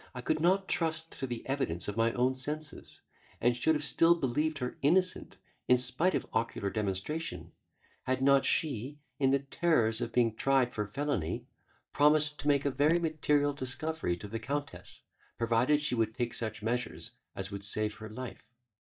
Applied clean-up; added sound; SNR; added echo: neural mask model DeepFilterNet 3.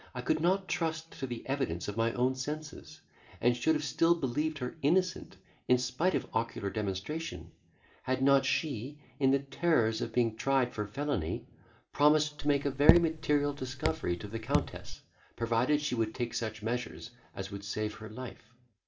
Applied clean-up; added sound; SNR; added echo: none; Raindrop / Drip; 1 dB; reverberation time 0.3 s.